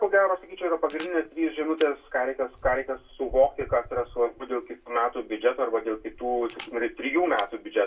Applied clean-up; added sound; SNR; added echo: none; Camera; 18 dB; reverberation time 0.2 s.